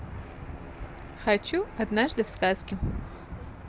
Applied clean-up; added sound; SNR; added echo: none; Engine / Aircraft; 11 dB; none.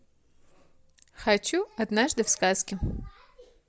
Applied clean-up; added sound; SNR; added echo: none; none; none; none.